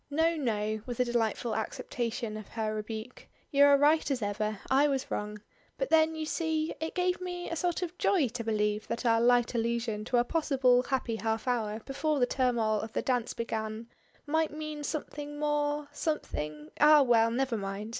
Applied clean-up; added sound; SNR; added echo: none; none; none; none.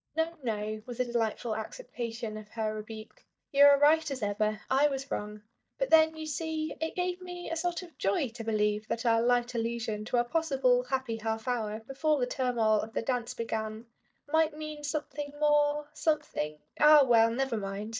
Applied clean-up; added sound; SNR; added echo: neural mask model DeepFilterNet 3.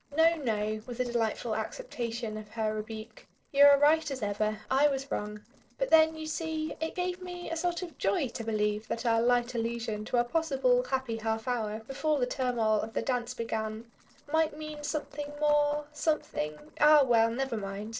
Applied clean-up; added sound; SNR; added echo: neural separator model SepFormer DNS4.